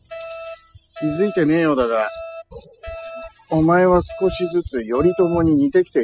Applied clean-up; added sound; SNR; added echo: classical method spectral subtraction.